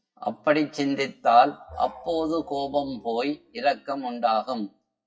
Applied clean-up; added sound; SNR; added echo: classical method WPE with log-MMSE.